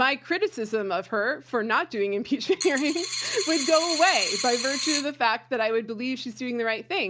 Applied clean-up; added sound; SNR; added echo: none; Coin (dropping); 4 dB; none.